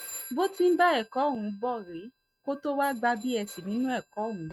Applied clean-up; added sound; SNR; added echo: neural mask model RNNoise.